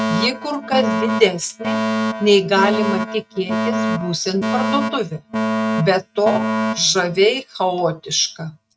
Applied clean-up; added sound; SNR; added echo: neural mask model RNNoise.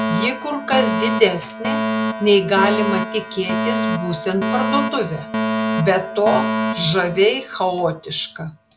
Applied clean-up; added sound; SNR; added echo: none; Alarm; 3 dB; none.